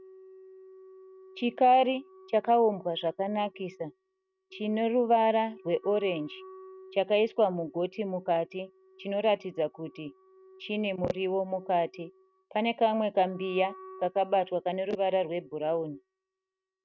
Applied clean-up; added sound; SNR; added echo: neural mask model RNNoise.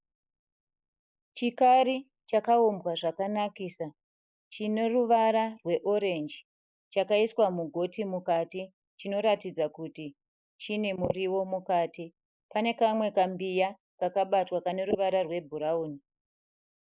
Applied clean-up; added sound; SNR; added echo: neural mask model Resemble Enhance denoiser.